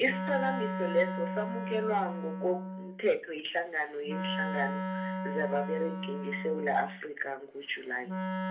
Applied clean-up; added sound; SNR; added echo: none; Wind instrument, woodwind instrument; 3 dB; reverberation time 0.3 s.